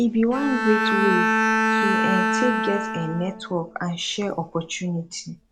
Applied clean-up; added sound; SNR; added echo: none; Bowed string instrument; -1 dB; none.